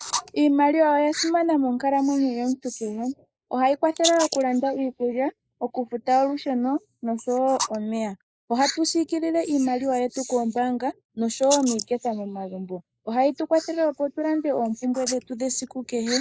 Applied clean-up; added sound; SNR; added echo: neural mask model Resemble Enhance denoiser.